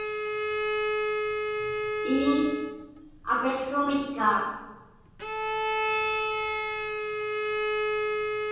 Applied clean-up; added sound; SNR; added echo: none; Bowed string instrument; -2 dB; reverberation time 1.3 s.